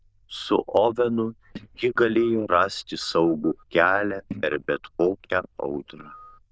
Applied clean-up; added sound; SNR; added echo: neural diffusion model UNIVERSE++.